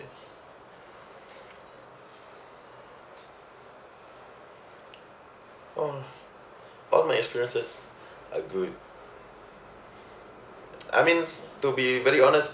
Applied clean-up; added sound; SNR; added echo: none; none; none; none.